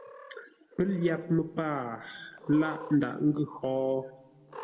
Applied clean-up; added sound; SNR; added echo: none; Cat; 17 dB; reverberation time 1.4 s.